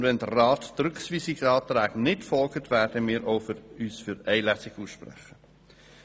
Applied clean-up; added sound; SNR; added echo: none; none; none; none.